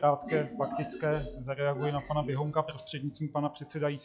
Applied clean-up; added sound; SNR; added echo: classical method log-MMSE.